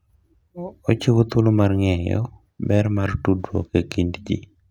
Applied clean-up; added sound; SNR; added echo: none; none; none; none.